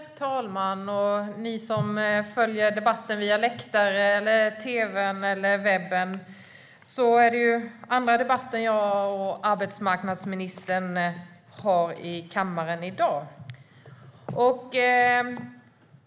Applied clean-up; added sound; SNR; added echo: none; none; none; none.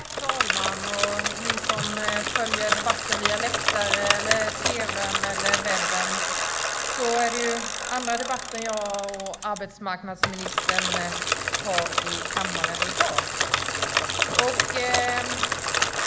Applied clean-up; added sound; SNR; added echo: none; Bicycle; -4 dB; none.